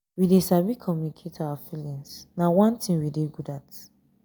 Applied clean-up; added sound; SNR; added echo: none; none; none; none.